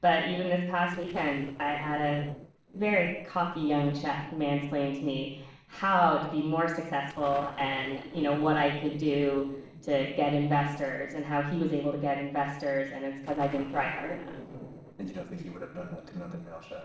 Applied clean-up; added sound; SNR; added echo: neural separator model SepFormer DNS4.